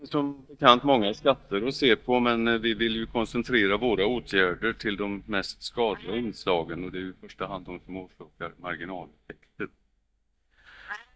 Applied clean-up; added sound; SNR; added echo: neural mask model DeepFilterNet 3.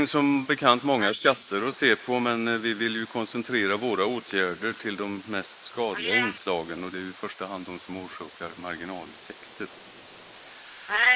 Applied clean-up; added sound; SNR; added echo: neural mask model Resemble Enhance denoiser.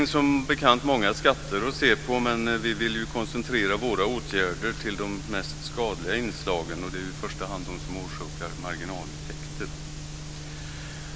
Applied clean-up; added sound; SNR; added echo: none; none; none; none.